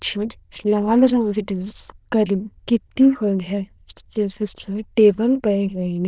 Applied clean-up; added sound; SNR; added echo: neural diffusion model UNIVERSE++.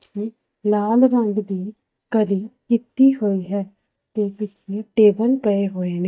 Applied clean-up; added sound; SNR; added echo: neural mask model DeepFilterNet 3.